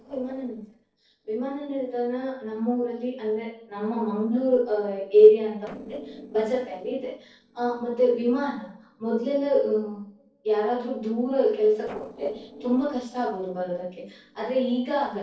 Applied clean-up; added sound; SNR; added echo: neural separator model SepFormer DNS4.